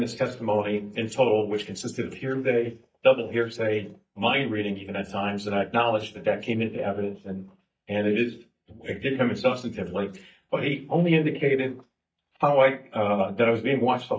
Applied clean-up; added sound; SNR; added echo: neural mask model DeepFilterNet 3.